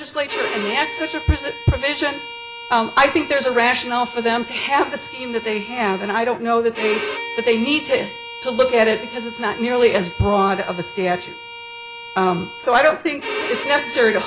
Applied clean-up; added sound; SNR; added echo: none; Bowed string instrument; 11 dB; none.